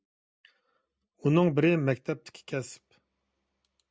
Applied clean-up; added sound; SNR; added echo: none; none; none; none.